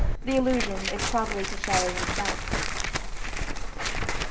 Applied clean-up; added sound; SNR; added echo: none; Tearing; 0 dB; reverberation time 1.0 s.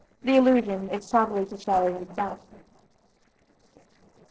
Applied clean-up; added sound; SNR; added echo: neural separator model SepFormer DNS4.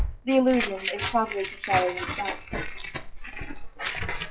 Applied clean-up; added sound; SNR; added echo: classical method WPE with log-MMSE.